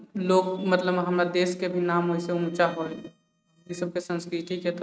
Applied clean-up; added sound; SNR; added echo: neural mask model RNNoise.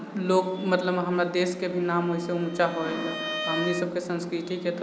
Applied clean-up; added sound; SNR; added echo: none; Bowed string instrument; 10 dB; none.